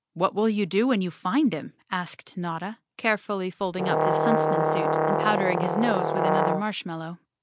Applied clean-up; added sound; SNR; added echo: none; Brass instrument; -3 dB; none.